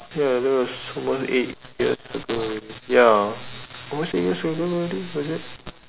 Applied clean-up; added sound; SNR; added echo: none; none; none; none.